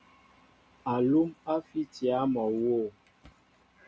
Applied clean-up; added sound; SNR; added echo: none; none; none; none.